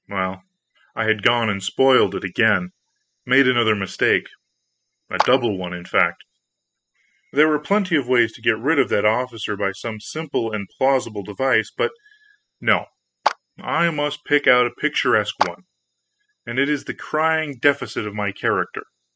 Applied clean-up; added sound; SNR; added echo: classical method spectral subtraction.